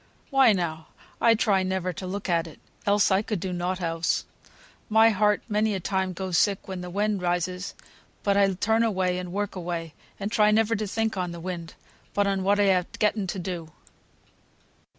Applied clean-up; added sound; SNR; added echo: none; none; none; none.